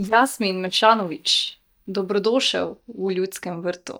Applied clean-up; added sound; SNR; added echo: neural mask model DeepFilterNet 3.